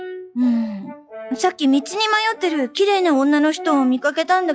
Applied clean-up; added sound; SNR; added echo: classical method log-MMSE.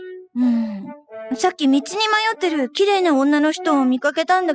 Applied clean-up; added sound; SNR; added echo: classical method spectral subtraction.